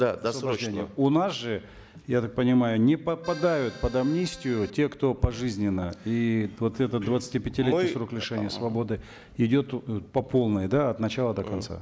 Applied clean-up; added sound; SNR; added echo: none; Accordion; 18 dB; none.